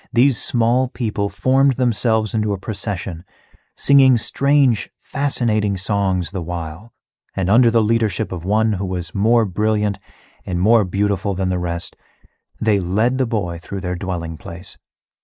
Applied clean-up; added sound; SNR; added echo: neural mask model Resemble Enhance denoiser.